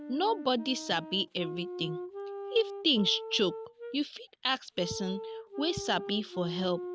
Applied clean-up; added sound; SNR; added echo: none; Wind instrument, woodwind instrument; 9 dB; none.